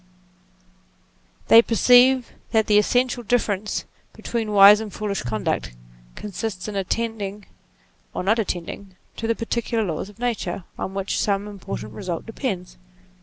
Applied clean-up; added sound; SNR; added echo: none; Drum; 20 dB; none.